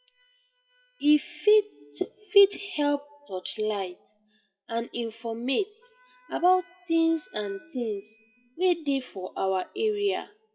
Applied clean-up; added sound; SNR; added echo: classical method WPE with log-MMSE.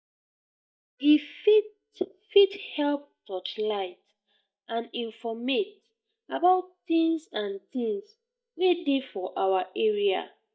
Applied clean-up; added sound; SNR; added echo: neural mask model DeepFilterNet 3.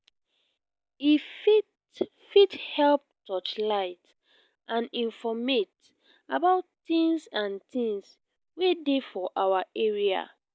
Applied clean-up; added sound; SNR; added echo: none; none; none; none.